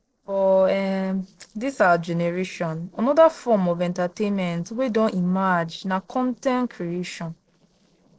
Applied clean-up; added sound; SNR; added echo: neural separator model SepFormer DNS4.